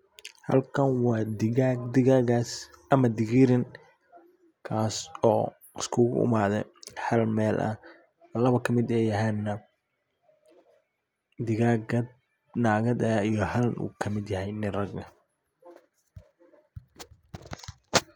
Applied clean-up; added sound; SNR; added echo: none; none; none; none.